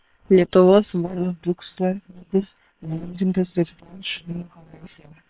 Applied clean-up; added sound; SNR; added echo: neural separator model SepFormer WHAM!.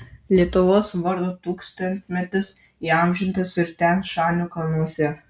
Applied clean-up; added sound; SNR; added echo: none; none; none; none.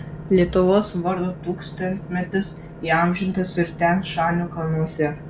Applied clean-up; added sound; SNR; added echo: none; Engine / Boat, Water vehicle; 14 dB; none.